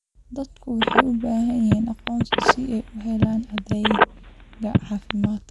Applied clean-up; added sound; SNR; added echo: none; Telephone; -2 dB; none.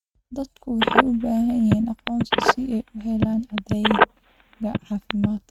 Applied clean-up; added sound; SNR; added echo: neural mask model RNNoise.